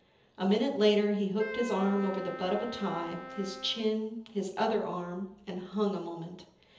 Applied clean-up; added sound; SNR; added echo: none; Wind instrument, woodwind instrument; 12 dB; reverberation time 0.7 s.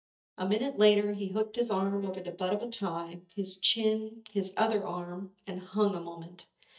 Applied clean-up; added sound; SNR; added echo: neural mask model DeepFilterNet 3.